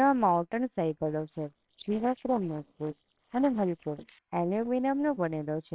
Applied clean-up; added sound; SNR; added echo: neural separator model SepFormer WHAMR!.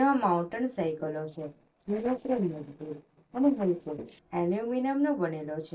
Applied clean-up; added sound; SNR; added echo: neural separator model SepFormer DNS4.